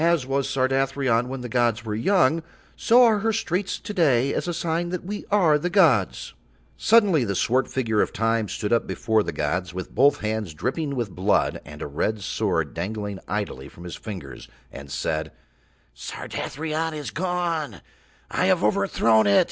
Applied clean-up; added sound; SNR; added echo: none; none; none; none.